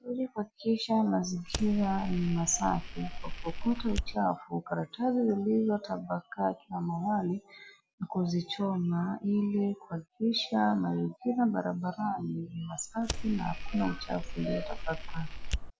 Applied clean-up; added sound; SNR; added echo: none; Fire; 4 dB; none.